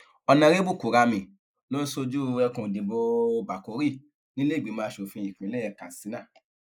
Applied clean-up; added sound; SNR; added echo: neural mask model Resemble Enhance denoiser.